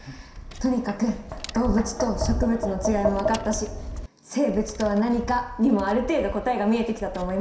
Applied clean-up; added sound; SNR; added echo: none; Tap; 7 dB; reverberation time 0.7 s.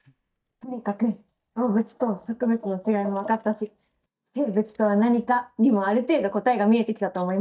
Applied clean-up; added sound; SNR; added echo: neural mask model DeepFilterNet 3.